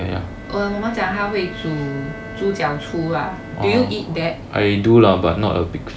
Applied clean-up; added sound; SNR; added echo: none; Bowed string instrument; 18 dB; none.